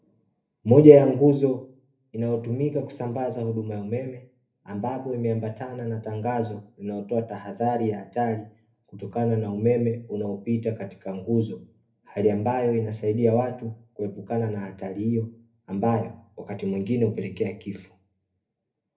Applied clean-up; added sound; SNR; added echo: none; none; none; reverberation time 0.3 s.